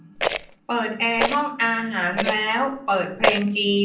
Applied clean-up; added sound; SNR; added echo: none; Rattle; 4 dB; reverberation time 0.6 s.